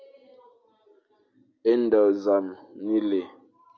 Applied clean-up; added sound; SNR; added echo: none; none; none; none.